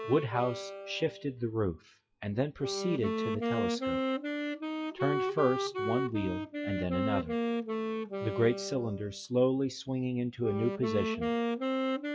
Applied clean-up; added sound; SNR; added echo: classical method WPE with log-MMSE.